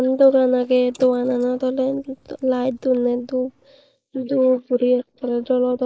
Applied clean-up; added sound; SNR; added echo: neural mask model Resemble Enhance denoiser.